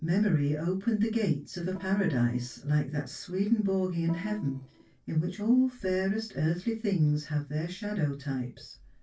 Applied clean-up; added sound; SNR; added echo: neural separator model SepFormer DNS4.